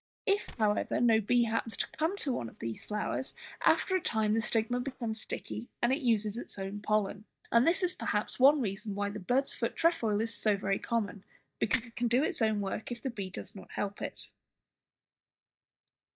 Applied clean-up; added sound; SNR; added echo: neural mask model DeepFilterNet 3.